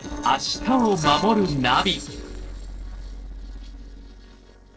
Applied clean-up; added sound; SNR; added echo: neural separator model SepFormer DNS4.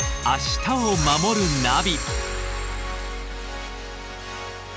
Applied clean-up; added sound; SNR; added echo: none; none; none; none.